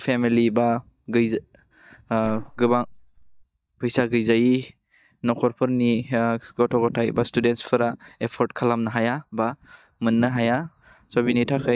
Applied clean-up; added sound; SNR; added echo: neural mask model DeepFilterNet 3.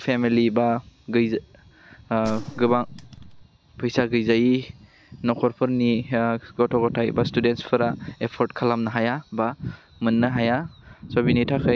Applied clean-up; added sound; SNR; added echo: none; Gunshot, gunfire; 14 dB; none.